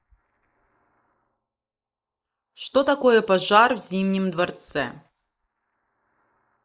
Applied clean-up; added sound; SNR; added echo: neural mask model Resemble Enhance denoiser.